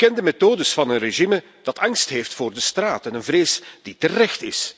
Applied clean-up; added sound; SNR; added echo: none; none; none; none.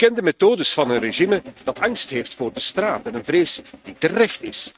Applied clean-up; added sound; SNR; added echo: neural mask model RNNoise.